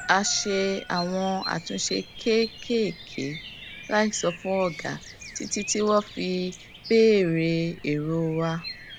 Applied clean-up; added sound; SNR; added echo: none; Bird vocalization, bird call, bird song; 15 dB; none.